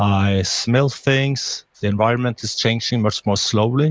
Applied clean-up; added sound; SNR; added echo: neural mask model Resemble Enhance denoiser.